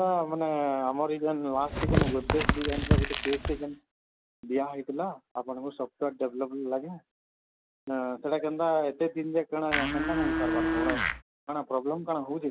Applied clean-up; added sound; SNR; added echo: none; Tearing + Domestic sounds, home sounds; -3 dB; none.